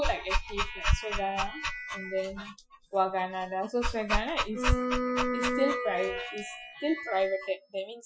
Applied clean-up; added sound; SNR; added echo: classical method Wiener filter.